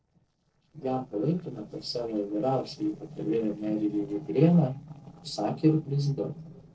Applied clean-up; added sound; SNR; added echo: neural separator model SepFormer DNS4.